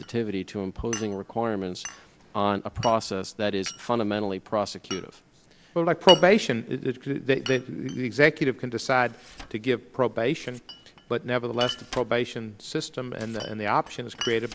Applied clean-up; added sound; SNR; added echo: none; Glass; 13 dB; none.